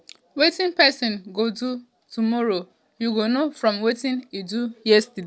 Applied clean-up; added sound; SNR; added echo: none; none; none; none.